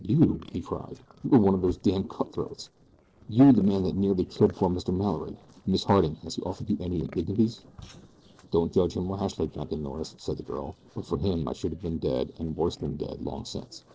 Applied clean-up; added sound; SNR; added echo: neural separator model SepFormer DNS4.